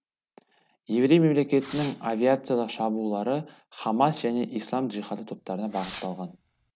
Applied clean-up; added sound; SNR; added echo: none; Fireworks; 13 dB; none.